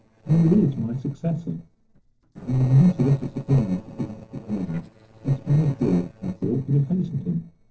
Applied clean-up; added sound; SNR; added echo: neural separator model SepFormer DNS4.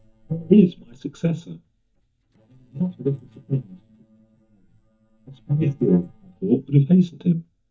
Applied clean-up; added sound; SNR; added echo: neural mask model DeepFilterNet 3.